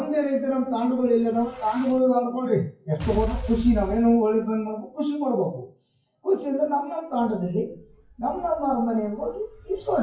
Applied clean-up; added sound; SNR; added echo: classical method WPE with log-MMSE.